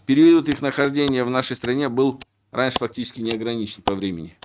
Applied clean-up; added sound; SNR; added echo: neural mask model RNNoise.